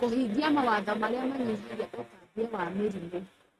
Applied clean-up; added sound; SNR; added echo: neural mask model RNNoise.